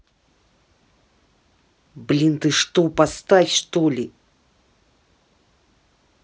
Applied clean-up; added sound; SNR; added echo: none; none; none; none.